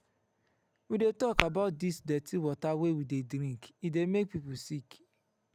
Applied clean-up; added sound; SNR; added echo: none; Tap / Glass; 4 dB; none.